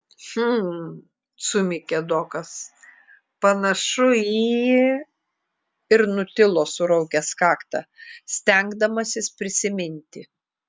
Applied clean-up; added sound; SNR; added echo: none; none; none; none.